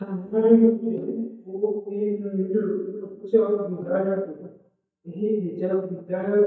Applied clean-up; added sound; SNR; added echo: neural mask model DeepFilterNet 3.